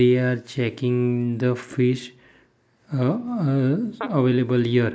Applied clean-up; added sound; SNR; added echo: neural mask model Resemble Enhance denoiser.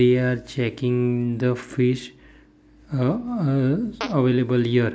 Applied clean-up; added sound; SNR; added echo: none; Fart; 17 dB; none.